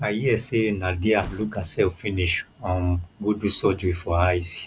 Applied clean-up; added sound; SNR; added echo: none; Thump, thud; 19 dB; none.